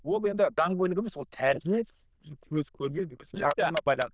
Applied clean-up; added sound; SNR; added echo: neural diffusion model UNIVERSE++.